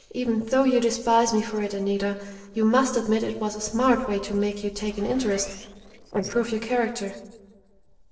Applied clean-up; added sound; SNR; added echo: neural separator model SepFormer DNS4.